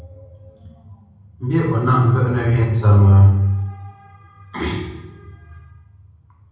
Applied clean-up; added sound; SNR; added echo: none; none; none; reverberation time 0.9 s.